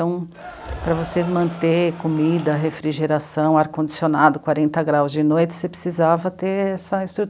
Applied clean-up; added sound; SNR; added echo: none; Cheering; 14 dB; none.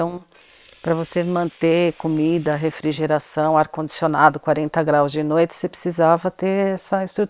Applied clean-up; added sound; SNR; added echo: neural separator model SepFormer WHAM!.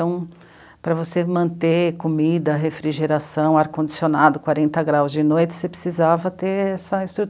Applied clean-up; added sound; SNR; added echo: none; none; none; none.